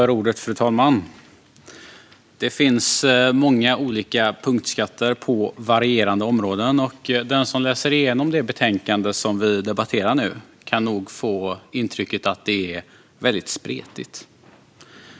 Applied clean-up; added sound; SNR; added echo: none; none; none; none.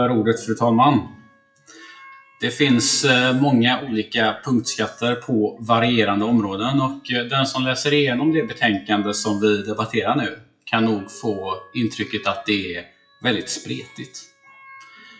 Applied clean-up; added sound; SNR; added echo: classical method WPE with log-MMSE.